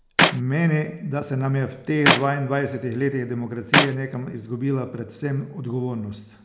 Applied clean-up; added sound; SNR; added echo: none; Clapping; -1 dB; none.